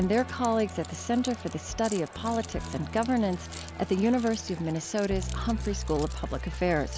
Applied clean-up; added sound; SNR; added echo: none; Crowd + Keys jangling; 17 dB; none.